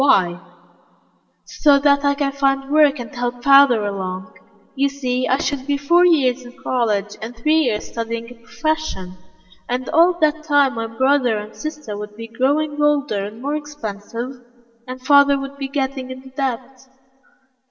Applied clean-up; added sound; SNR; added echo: none; none; none; reverberation time 1.1 s.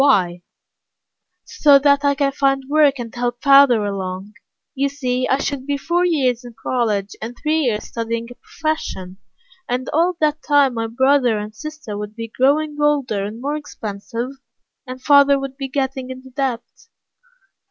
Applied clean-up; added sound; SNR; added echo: none; none; none; none.